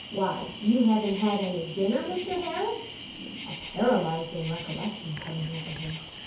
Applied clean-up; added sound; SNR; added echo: none; Cricket; 12 dB; reverberation time 0.6 s.